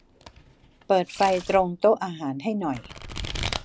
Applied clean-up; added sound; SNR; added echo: none; Domestic sounds, home sounds; 11 dB; none.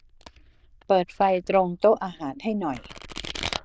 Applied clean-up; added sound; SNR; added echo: neural diffusion model UNIVERSE++.